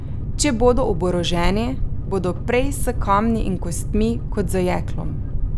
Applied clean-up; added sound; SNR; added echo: none; Boat, Water vehicle; 1 dB; none.